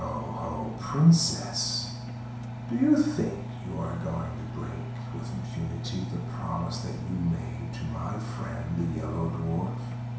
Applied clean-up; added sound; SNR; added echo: none; Engine; 5 dB; reverberation time 0.7 s.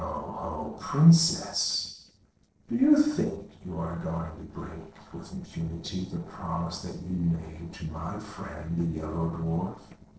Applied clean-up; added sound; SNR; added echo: neural separator model SepFormer DNS4.